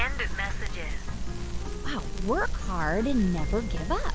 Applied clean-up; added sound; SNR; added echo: none; Crackle; -1 dB; none.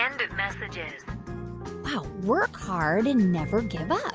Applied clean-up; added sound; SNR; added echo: none; none; none; none.